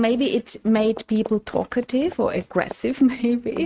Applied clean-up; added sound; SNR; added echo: neural mask model RNNoise.